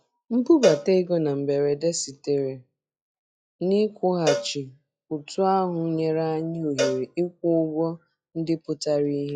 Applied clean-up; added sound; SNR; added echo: classical method log-MMSE.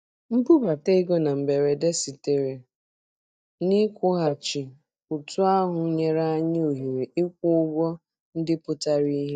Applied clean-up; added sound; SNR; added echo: neural mask model DeepFilterNet 3.